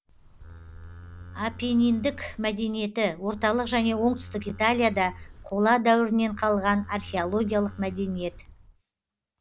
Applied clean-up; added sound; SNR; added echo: none; Livestock, farm animals, working animals; 17 dB; none.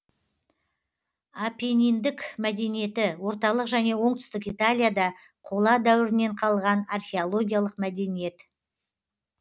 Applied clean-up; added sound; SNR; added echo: none; none; none; none.